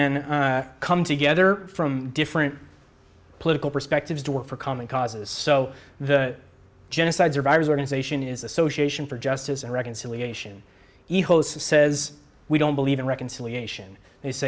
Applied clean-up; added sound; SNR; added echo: none; none; none; none.